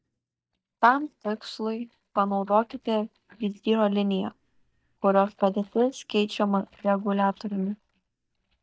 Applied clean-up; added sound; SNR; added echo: neural mask model DeepFilterNet 3.